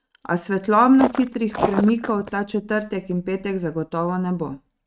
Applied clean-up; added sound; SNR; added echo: neural mask model RNNoise.